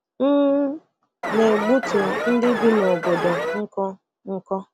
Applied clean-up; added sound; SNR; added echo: none; Alarm; 3 dB; none.